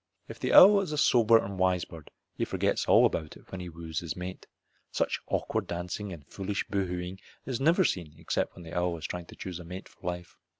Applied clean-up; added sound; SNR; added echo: none; none; none; none.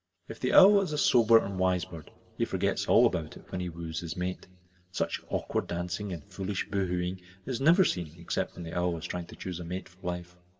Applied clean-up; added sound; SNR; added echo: none; none; none; reverberation time 1.5 s.